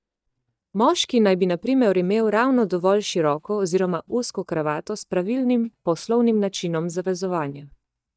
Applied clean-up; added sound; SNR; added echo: neural mask model DeepFilterNet 3.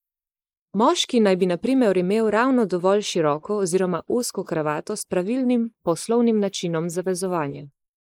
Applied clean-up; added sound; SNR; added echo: neural mask model Resemble Enhance denoiser.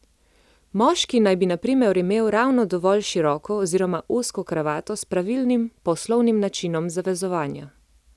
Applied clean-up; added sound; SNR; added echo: none; none; none; none.